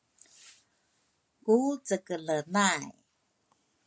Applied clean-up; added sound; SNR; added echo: none; none; none; none.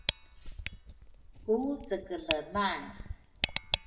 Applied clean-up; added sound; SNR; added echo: none; Tick; -3 dB; reverberation time 0.8 s.